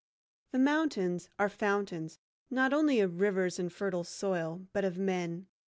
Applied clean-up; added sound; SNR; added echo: none; none; none; none.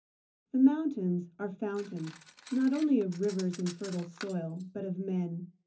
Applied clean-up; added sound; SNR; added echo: none; Cutlery, silverware; 20 dB; reverberation time 0.3 s.